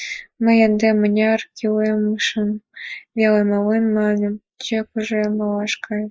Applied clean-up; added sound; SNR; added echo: neural mask model Resemble Enhance denoiser.